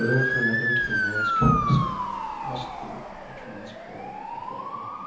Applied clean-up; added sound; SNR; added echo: none; Motor vehicle (road) / Siren; -1 dB; reverberation time 1.3 s.